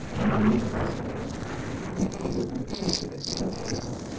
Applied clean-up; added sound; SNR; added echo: neural separator model SepFormer DNS4.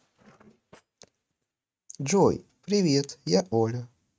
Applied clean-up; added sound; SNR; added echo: neural mask model RNNoise.